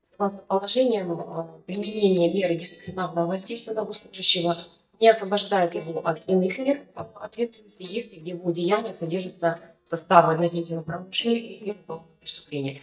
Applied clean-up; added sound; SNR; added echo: neural mask model DeepFilterNet 3.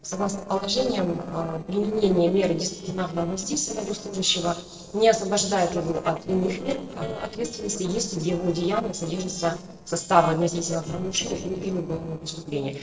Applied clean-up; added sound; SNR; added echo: neural separator model SepFormer DNS4.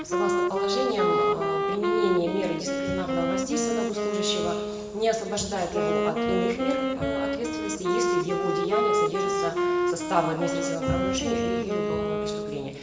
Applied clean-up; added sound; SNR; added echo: none; Wind instrument, woodwind instrument; -3 dB; reverberation time 2.4 s.